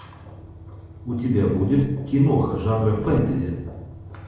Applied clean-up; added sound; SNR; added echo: none; Zipper (clothing); 17 dB; reverberation time 0.9 s.